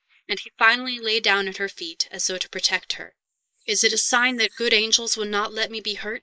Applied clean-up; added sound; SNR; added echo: neural mask model Resemble Enhance denoiser.